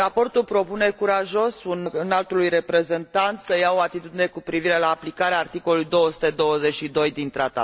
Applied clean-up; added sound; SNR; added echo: none; none; none; none.